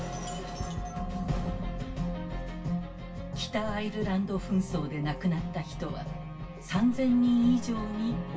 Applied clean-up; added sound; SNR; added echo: none; none; none; reverberation time 0.2 s.